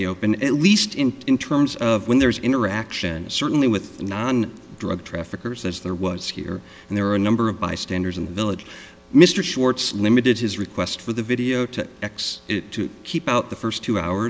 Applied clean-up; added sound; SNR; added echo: none; none; none; none.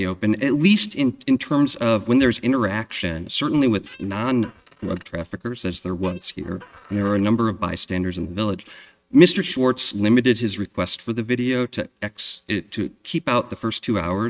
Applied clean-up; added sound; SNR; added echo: neural mask model RNNoise.